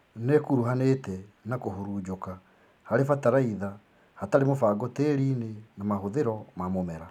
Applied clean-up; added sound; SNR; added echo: none; none; none; none.